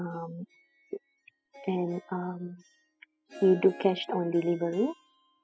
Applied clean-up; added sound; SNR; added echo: classical method spectral subtraction.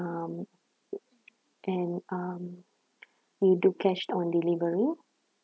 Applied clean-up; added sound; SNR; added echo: none; none; none; none.